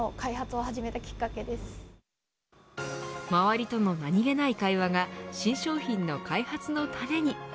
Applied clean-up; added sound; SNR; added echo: none; none; none; none.